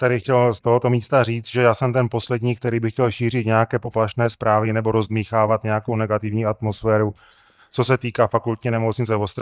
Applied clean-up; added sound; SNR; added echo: neural mask model DeepFilterNet 3.